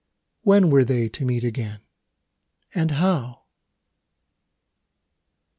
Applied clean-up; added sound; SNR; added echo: none; none; none; none.